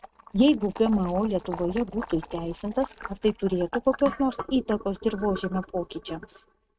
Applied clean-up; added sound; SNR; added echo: neural mask model RNNoise.